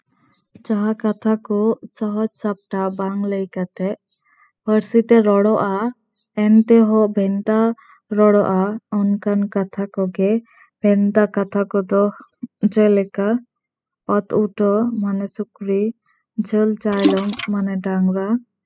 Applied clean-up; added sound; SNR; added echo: classical method spectral subtraction.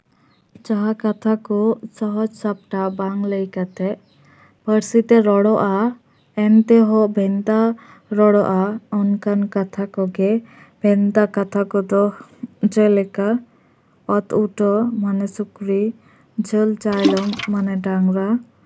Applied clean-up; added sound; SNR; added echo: none; Splash, splatter; 6 dB; none.